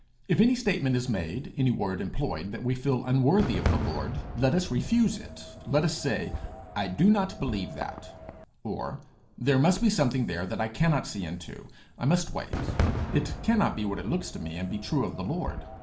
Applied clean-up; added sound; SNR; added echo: none; Fireworks; 9 dB; reverberation time 1.2 s.